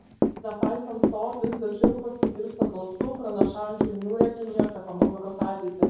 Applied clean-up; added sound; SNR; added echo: none; Walk, footsteps / Run; -4 dB; reverberation time 0.9 s.